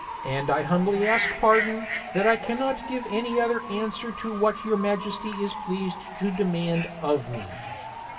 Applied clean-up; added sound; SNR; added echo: none; Bird / Fowl; 8 dB; reverberation time 2.3 s.